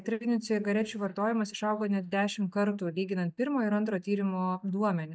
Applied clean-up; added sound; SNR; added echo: neural mask model DeepFilterNet 3.